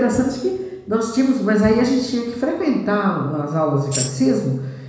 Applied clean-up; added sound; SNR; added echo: none; Tambourine; 8 dB; reverberation time 1.1 s.